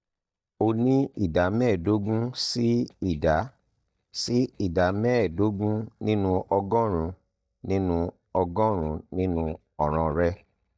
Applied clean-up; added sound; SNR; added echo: neural mask model DeepFilterNet 3.